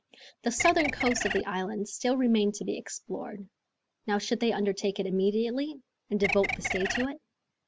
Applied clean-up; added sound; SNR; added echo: none; Bird; 2 dB; none.